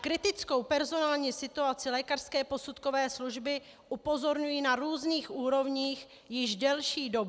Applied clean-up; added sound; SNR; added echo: none; none; none; none.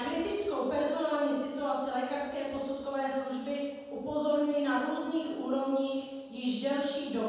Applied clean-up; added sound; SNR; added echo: none; none; none; reverberation time 1.2 s.